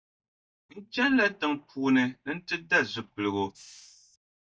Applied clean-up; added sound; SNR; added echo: neural mask model DeepFilterNet 3.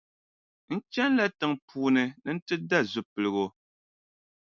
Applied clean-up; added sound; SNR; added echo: none; none; none; none.